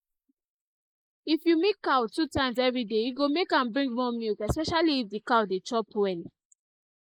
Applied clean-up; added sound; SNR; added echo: neural mask model Resemble Enhance denoiser.